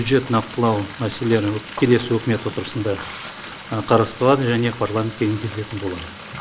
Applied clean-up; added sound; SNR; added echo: none; Frying (food); 16 dB; none.